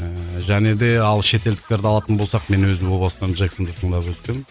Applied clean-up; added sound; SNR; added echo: none; none; none; none.